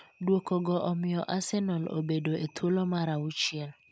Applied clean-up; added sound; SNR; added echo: none; none; none; none.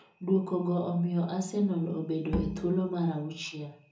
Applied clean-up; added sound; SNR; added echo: none; Bowed string instrument; 7 dB; reverberation time 0.6 s.